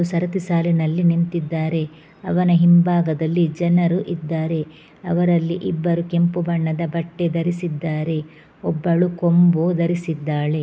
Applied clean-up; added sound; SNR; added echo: none; none; none; none.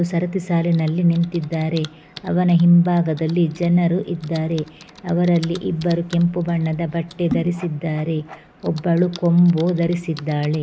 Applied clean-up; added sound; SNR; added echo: none; Typing; 20 dB; none.